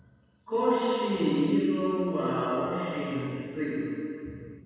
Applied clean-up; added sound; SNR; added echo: none; none; none; reverberation time 2.1 s.